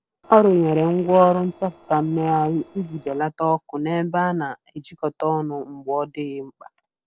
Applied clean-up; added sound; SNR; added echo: neural separator model SepFormer DNS4.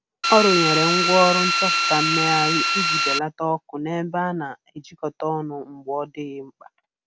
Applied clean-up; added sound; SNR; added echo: none; Drill; -3 dB; none.